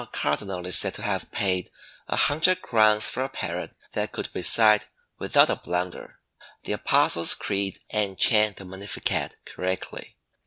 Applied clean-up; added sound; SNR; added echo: none; none; none; none.